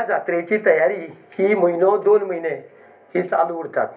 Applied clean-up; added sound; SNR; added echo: none; none; none; reverberation time 0.3 s.